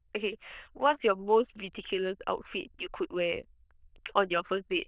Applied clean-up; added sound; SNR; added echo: neural diffusion model UNIVERSE++.